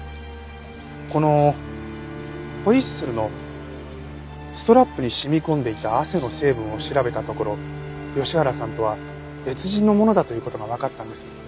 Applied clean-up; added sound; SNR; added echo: none; Bowed string instrument; 15 dB; none.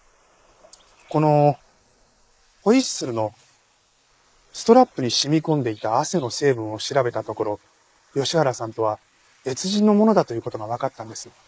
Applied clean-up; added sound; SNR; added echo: neural mask model Resemble Enhance denoiser.